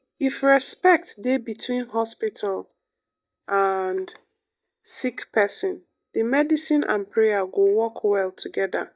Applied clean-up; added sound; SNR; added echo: neural mask model DeepFilterNet 3.